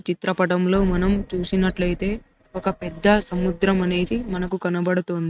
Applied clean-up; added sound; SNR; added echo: neural mask model RNNoise.